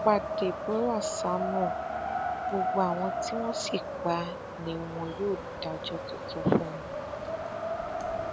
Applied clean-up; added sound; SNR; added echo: none; Wind; 1 dB; none.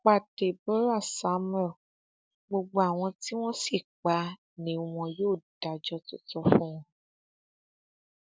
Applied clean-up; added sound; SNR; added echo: none; none; none; none.